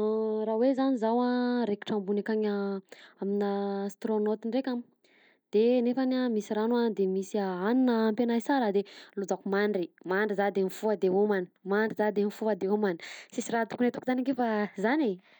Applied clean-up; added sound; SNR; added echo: none; none; none; none.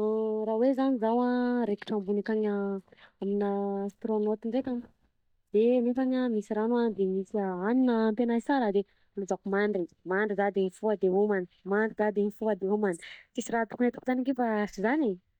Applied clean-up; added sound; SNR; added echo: neural mask model DeepFilterNet 3.